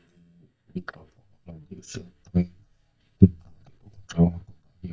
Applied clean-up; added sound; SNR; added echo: neural mask model DeepFilterNet 3.